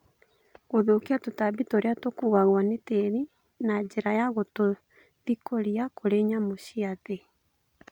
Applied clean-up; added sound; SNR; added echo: none; none; none; none.